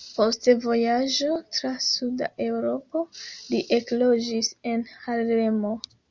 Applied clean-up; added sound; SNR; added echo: none; none; none; none.